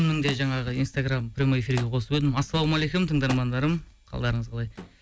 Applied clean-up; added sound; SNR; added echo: none; Thump, thud; 18 dB; none.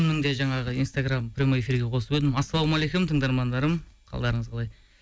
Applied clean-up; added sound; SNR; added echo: none; none; none; none.